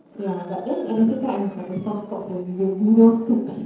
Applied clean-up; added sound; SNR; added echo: neural separator model SepFormer DNS4.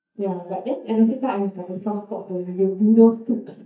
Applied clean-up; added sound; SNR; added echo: neural mask model DeepFilterNet 3.